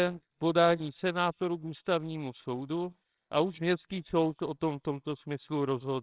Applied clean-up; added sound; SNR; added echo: neural separator model SepFormer WHAMR!.